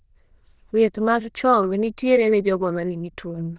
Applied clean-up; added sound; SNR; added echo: neural diffusion model UNIVERSE++.